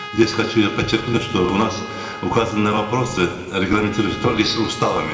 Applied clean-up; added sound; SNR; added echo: none; Trumpet; 13 dB; reverberation time 2.1 s.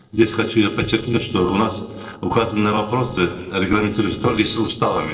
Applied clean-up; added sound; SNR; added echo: neural separator model SepFormer DNS4.